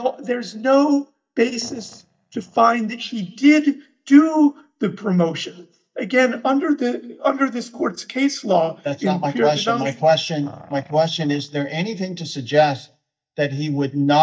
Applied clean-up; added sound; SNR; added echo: neural mask model DeepFilterNet 3.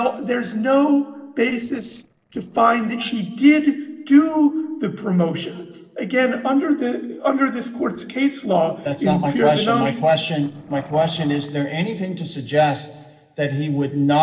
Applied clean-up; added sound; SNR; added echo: neural separator model SepFormer DNS4.